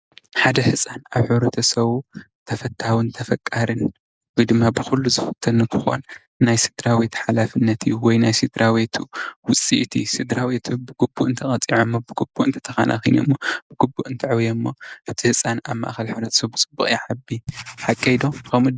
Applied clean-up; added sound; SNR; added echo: none; Writing; 14 dB; none.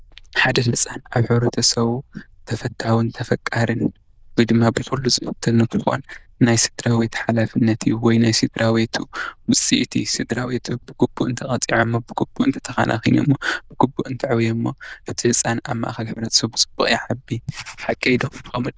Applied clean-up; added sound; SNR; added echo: neural diffusion model UNIVERSE++.